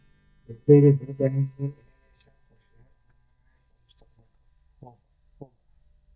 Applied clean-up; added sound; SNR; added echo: neural mask model DeepFilterNet 3.